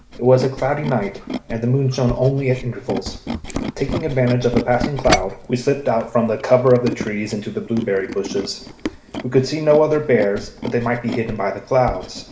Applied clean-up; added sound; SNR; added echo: none; Tools; 9 dB; reverberation time 2.0 s.